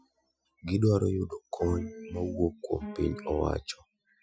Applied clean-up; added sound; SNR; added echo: classical method Wiener filter.